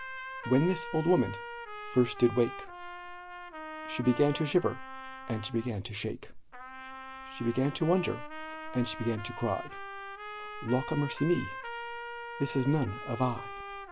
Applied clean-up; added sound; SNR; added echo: none; Trumpet; 10 dB; none.